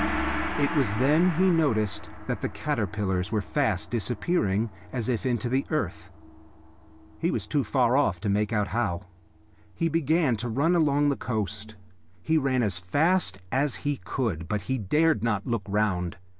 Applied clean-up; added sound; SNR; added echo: none; Gong; 11 dB; none.